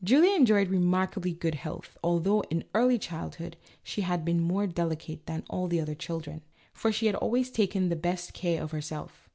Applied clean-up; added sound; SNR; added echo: none; none; none; none.